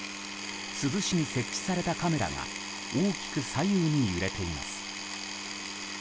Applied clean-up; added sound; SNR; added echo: none; Power tool; 6 dB; none.